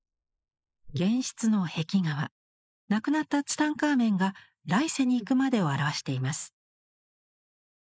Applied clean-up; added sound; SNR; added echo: neural mask model Resemble Enhance denoiser.